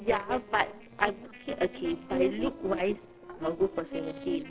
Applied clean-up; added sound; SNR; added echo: neural separator model SepFormer DNS4.